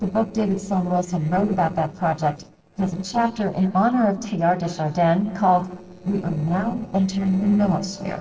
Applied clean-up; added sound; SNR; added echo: neural separator model SepFormer DNS4.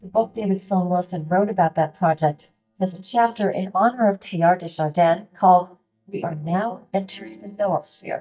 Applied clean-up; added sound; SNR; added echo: neural mask model DeepFilterNet 3.